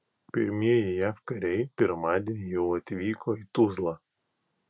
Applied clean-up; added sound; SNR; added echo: none; none; none; none.